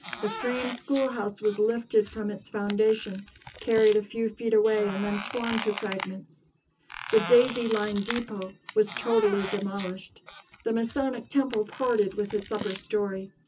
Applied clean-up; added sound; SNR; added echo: none; Squeak; 13 dB; reverberation time 0.2 s.